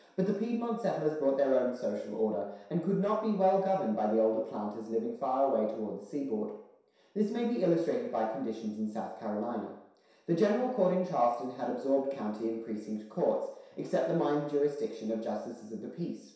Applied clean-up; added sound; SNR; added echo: none; none; none; reverberation time 0.7 s.